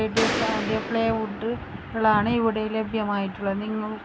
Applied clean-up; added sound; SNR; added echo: none; Gunshot, gunfire; 4 dB; none.